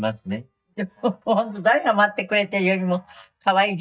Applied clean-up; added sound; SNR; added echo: neural mask model DeepFilterNet 3.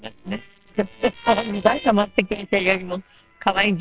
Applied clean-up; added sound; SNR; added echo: neural separator model SepFormer WHAMR!.